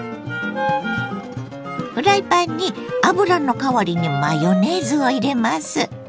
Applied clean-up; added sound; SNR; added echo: none; none; none; none.